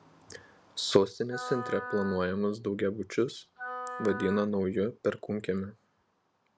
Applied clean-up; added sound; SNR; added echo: none; Wind instrument, woodwind instrument; 10 dB; none.